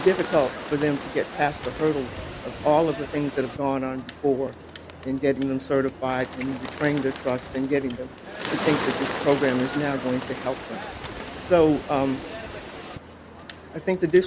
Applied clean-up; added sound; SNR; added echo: none; Bird; 10 dB; none.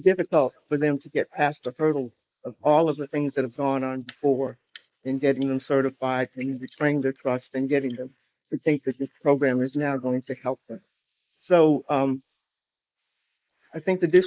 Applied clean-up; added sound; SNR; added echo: neural mask model Resemble Enhance denoiser.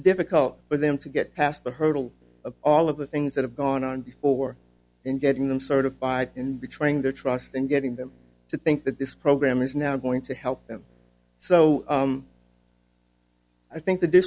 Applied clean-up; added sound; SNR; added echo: none; none; none; none.